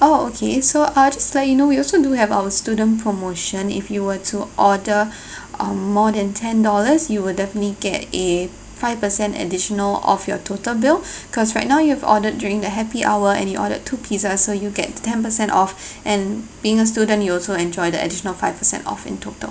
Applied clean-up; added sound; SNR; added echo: none; none; none; none.